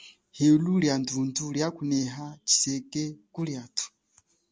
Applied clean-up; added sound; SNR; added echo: none; none; none; none.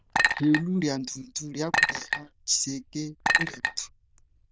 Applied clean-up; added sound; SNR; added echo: neural diffusion model UNIVERSE++.